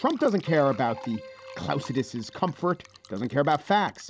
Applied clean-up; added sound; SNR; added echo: none; Keyboard (musical) + Fill (with liquid); 19 dB; none.